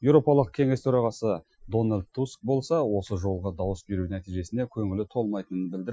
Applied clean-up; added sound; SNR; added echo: classical method Wiener filter.